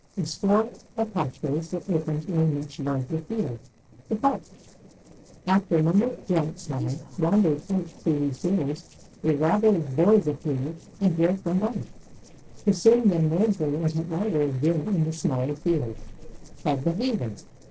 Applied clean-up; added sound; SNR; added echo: neural separator model SepFormer DNS4.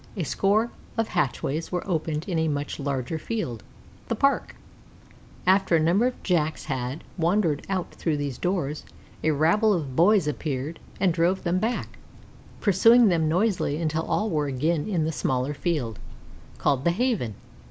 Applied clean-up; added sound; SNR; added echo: none; none; none; none.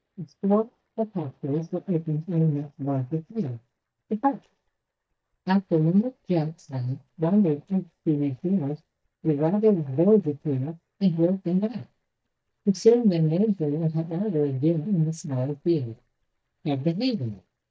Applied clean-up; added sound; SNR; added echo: neural mask model DeepFilterNet 3.